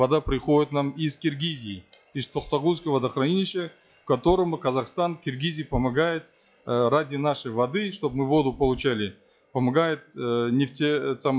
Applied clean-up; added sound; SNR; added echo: classical method log-MMSE.